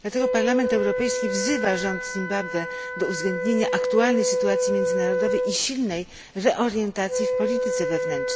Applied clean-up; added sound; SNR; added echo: none; Wind instrument, woodwind instrument; 0 dB; none.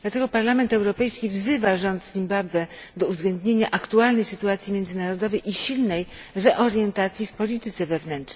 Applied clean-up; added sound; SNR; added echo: none; none; none; none.